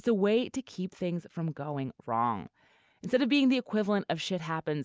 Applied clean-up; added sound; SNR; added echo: none; none; none; none.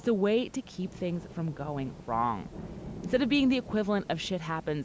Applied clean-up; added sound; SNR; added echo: none; Rain / Thunderstorm; 15 dB; none.